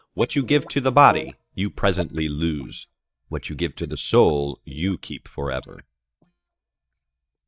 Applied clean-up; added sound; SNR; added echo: neural mask model DeepFilterNet 3.